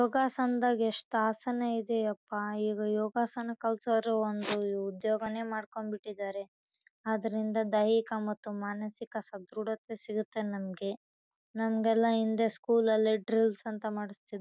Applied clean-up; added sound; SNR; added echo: none; none; none; none.